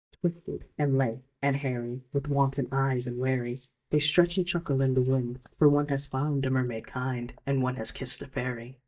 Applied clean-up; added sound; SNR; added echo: neural mask model DeepFilterNet 3.